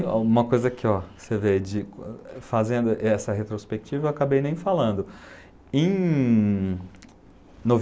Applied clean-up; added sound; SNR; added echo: none; none; none; none.